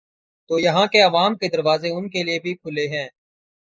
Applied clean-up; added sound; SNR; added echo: neural mask model Resemble Enhance denoiser.